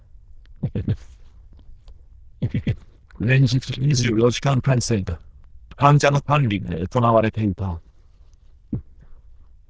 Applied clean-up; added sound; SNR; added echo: neural diffusion model UNIVERSE++.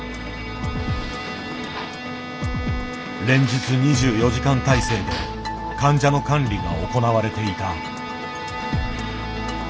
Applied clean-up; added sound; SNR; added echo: none; Bowed string instrument; 11 dB; none.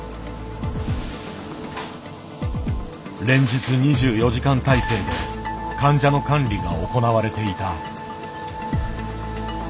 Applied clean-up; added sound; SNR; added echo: none; none; none; none.